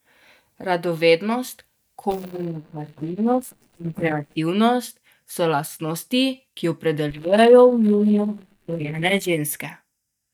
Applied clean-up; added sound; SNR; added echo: neural mask model DeepFilterNet 3.